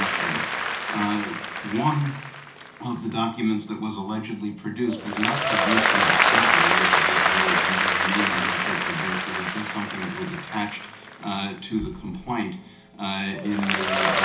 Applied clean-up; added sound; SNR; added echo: none; Applause; -4 dB; reverberation time 0.4 s.